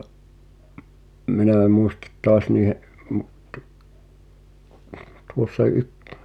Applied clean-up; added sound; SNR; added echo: none; none; none; none.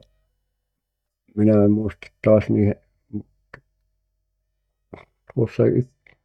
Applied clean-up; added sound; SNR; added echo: neural mask model DeepFilterNet 3.